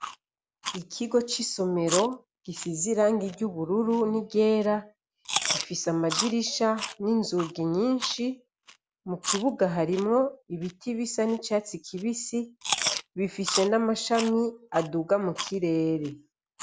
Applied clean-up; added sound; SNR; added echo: none; Chewing, mastication; 9 dB; none.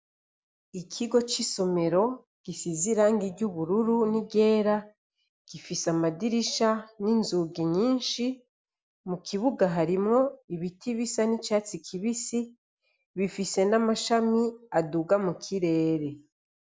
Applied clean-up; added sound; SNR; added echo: none; none; none; none.